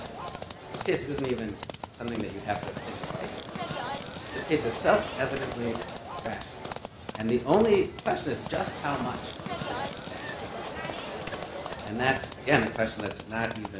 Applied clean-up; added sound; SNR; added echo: none; Livestock, farm animals, working animals; 7 dB; none.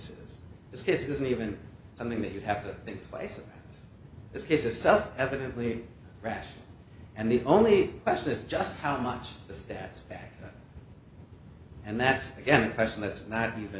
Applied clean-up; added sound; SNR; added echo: none; none; none; none.